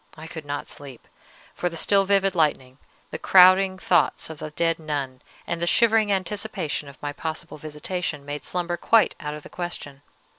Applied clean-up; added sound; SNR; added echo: none; none; none; none.